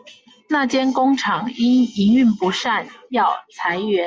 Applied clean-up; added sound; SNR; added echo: none; none; none; none.